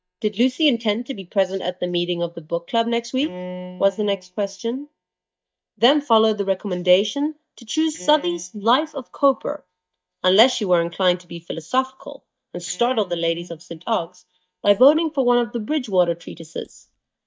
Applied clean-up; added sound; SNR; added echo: neural mask model DeepFilterNet 3.